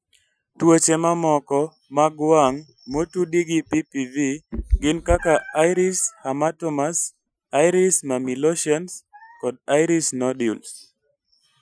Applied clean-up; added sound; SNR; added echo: classical method Wiener filter.